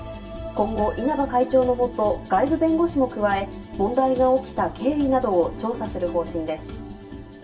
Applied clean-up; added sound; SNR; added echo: none; none; none; reverberation time 0.2 s.